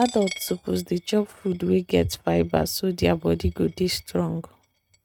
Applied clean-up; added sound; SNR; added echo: neural mask model RNNoise.